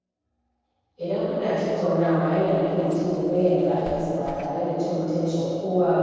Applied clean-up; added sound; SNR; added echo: neural separator model SepFormer DNS4.